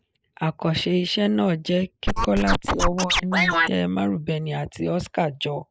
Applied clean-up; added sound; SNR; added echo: neural mask model Resemble Enhance denoiser.